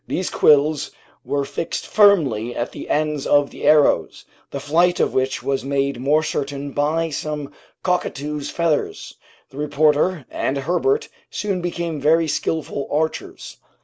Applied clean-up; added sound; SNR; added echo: none; none; none; none.